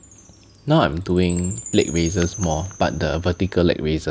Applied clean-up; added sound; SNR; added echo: none; Chime; 17 dB; none.